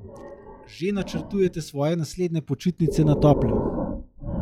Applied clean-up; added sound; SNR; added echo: classical method log-MMSE.